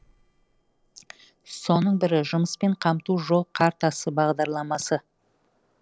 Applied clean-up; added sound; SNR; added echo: neural separator model SepFormer DNS4.